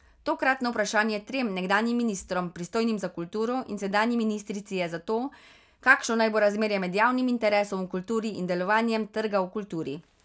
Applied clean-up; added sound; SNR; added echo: none; none; none; none.